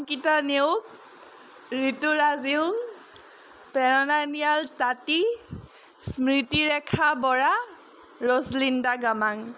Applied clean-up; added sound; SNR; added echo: none; none; none; none.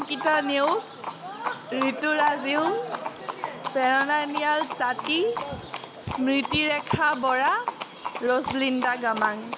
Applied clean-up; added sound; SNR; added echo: none; Livestock, farm animals, working animals; 7 dB; none.